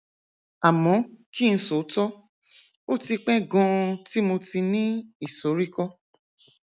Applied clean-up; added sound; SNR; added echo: none; none; none; none.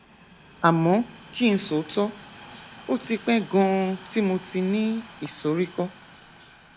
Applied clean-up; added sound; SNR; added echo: none; Train; 20 dB; none.